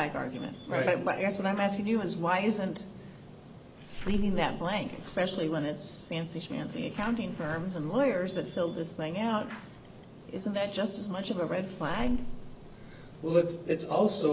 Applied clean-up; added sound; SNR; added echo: none; Slam / Alarm; 11 dB; none.